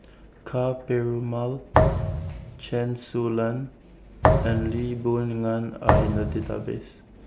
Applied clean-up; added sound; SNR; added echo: none; Thump, thud; -4 dB; none.